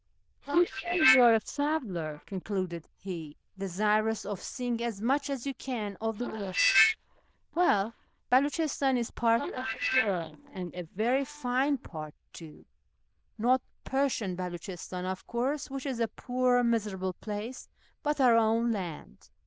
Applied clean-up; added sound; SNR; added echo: neural diffusion model UNIVERSE++.